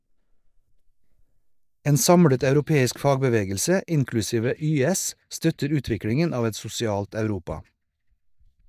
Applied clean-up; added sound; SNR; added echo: neural mask model DeepFilterNet 3.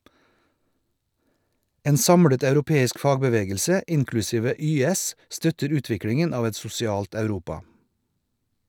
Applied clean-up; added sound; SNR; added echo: none; none; none; none.